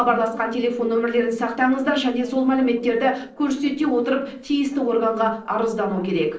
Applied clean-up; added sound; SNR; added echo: neural separator model SepFormer DNS4.